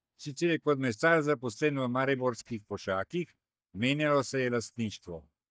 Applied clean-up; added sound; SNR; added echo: neural mask model DeepFilterNet 3.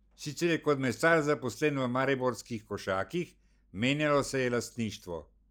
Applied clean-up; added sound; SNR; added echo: none; none; none; none.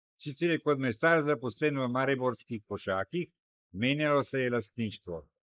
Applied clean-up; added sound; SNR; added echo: neural mask model Resemble Enhance denoiser.